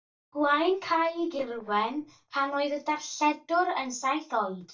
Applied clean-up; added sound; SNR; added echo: neural mask model DeepFilterNet 3.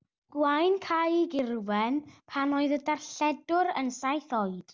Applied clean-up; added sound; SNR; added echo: none; none; none; none.